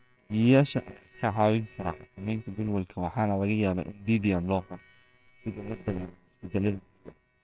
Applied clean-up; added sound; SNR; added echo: neural separator model SepFormer WHAMR!.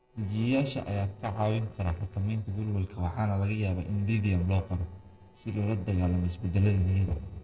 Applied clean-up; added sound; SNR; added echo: neural separator model SepFormer DNS4.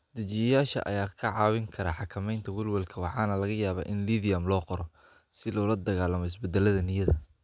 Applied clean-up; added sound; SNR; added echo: none; none; none; none.